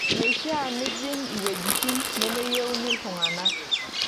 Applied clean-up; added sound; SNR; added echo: none; Bird vocalization, bird call, bird song + Crackle / Crushing; -3 dB; none.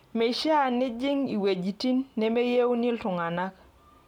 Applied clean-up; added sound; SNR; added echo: none; none; none; none.